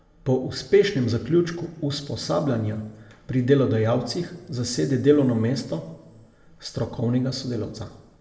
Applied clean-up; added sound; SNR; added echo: none; none; none; reverberation time 0.8 s.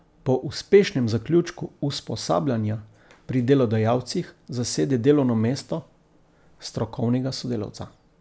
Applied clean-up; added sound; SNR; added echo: none; none; none; none.